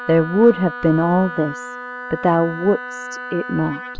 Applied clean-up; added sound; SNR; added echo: none; Wind instrument, woodwind instrument; 12 dB; none.